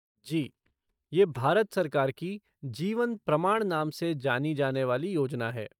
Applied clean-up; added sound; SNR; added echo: neural mask model DeepFilterNet 3.